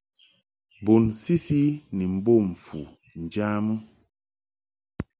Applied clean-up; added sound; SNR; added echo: none; none; none; none.